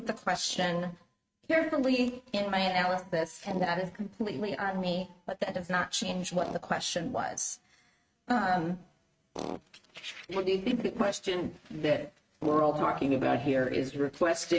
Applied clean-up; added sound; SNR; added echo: neural mask model RNNoise.